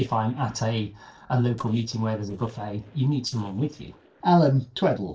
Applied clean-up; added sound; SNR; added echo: neural separator model SepFormer DNS4.